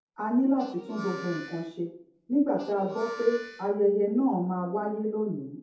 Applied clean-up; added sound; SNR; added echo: none; Harmonica; 16 dB; reverberation time 0.6 s.